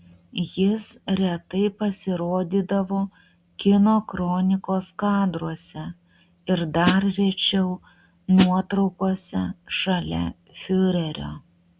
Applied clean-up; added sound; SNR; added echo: none; Hi-hat; 3 dB; none.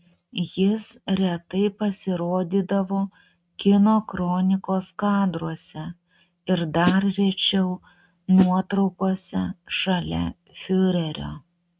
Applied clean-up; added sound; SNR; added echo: neural mask model RNNoise.